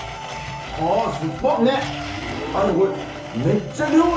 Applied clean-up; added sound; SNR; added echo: none; Domestic sounds, home sounds; 11 dB; reverberation time 0.7 s.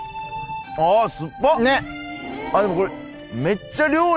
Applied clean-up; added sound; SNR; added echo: none; none; none; none.